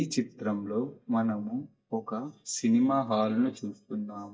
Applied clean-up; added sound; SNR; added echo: neural mask model DeepFilterNet 3.